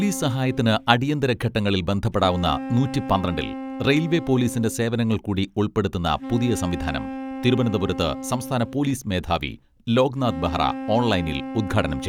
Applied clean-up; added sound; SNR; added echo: none; Wind instrument, woodwind instrument; 11 dB; none.